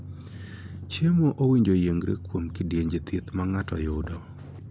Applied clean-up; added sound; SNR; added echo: none; Drum; 14 dB; none.